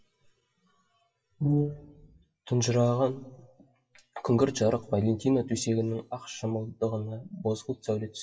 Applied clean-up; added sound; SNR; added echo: classical method WPE with log-MMSE.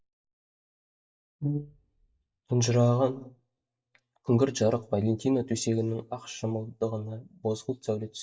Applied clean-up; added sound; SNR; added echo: neural mask model DeepFilterNet 3.